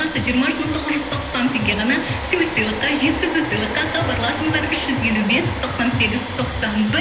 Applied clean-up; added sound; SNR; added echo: none; Domestic sounds, home sounds; 8 dB; reverberation time 0.8 s.